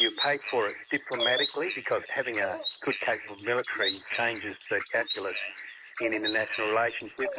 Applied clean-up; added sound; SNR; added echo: neural mask model Resemble Enhance denoiser.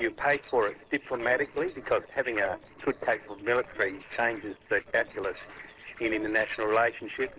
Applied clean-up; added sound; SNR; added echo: neural separator model SepFormer DNS4.